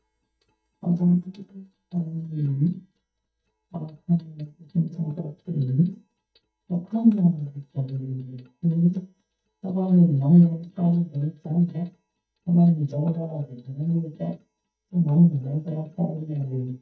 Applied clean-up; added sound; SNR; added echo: neural mask model DeepFilterNet 3.